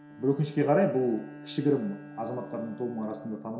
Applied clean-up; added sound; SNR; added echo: none; Bowed string instrument; 17 dB; reverberation time 0.7 s.